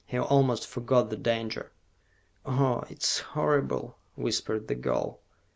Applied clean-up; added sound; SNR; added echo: none; none; none; none.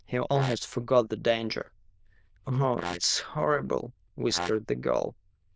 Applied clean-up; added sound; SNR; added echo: neural diffusion model UNIVERSE++.